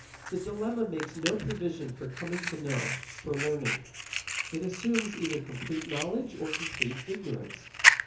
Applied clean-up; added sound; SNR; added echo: none; Fire; -1 dB; reverberation time 0.7 s.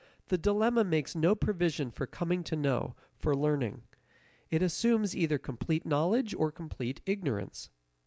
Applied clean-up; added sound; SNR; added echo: none; none; none; none.